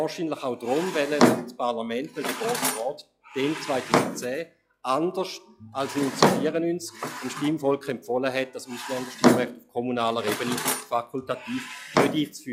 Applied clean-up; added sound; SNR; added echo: classical method log-MMSE.